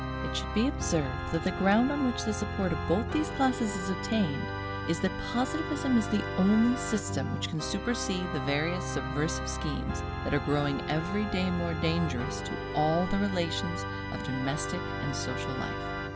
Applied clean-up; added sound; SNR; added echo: none; Organ; 4 dB; none.